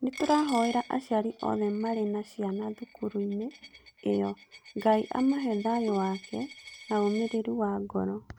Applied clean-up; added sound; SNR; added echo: none; Coin (dropping) + Bowed string instrument; 18 dB; none.